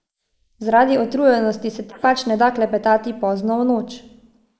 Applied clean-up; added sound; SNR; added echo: neural mask model Resemble Enhance denoiser.